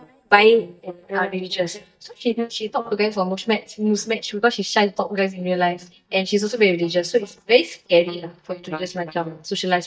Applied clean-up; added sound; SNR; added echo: neural mask model DeepFilterNet 3.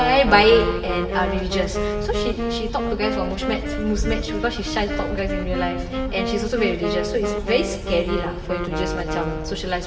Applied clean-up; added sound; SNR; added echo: none; Wind instrument, woodwind instrument; 5 dB; reverberation time 1.4 s.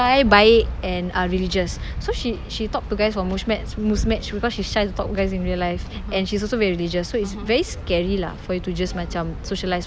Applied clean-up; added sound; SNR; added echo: none; none; none; none.